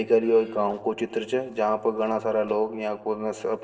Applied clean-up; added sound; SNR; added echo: neural separator model SepFormer DNS4.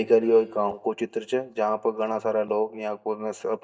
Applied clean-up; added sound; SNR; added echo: neural mask model DeepFilterNet 3.